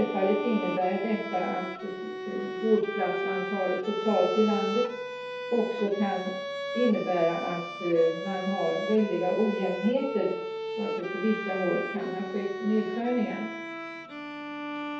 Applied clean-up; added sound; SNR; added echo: none; Bowed string instrument; 6 dB; reverberation time 0.7 s.